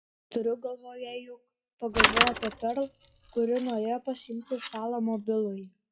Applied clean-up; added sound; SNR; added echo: classical method WPE with log-MMSE.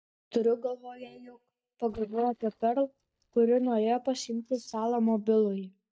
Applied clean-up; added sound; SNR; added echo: neural mask model DeepFilterNet 3.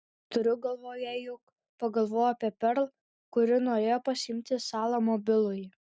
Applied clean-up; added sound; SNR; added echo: none; none; none; none.